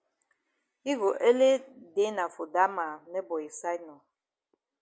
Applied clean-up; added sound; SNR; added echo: none; none; none; none.